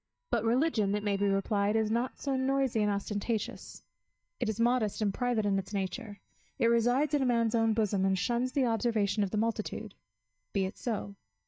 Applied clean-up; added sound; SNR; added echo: neural mask model DeepFilterNet 3.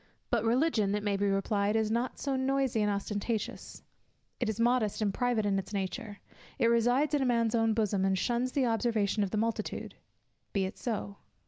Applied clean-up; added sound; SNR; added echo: none; none; none; none.